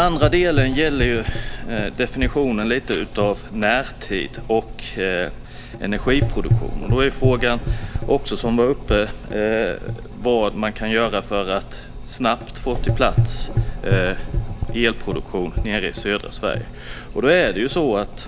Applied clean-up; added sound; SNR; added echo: none; Gurgling / Engine; 3 dB; none.